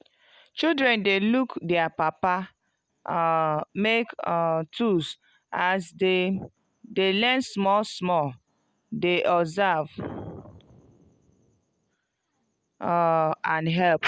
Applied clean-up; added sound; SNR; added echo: none; none; none; none.